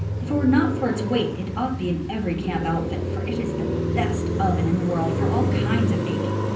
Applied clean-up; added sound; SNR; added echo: none; Car passing by; -1 dB; reverberation time 0.6 s.